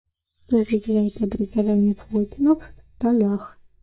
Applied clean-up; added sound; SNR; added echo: neural mask model DeepFilterNet 3.